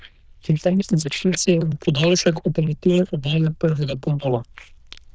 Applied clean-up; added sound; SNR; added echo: neural diffusion model UNIVERSE++.